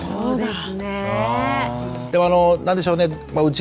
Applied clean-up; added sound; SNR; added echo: none; none; none; none.